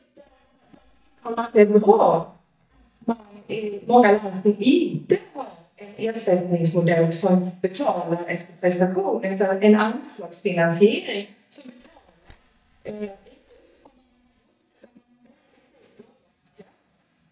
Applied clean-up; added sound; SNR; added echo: neural mask model DeepFilterNet 3.